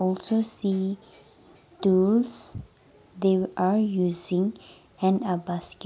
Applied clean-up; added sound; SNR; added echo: none; none; none; none.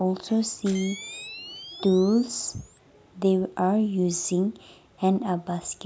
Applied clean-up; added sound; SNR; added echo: none; Camera; 18 dB; none.